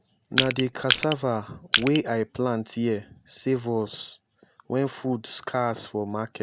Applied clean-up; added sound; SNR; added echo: none; Crushing; -1 dB; none.